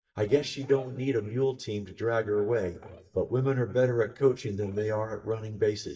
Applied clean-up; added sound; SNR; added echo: neural mask model DeepFilterNet 3.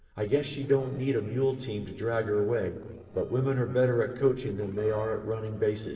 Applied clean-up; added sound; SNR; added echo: neural separator model SepFormer DNS4.